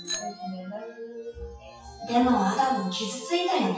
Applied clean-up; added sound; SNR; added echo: classical method WPE with log-MMSE.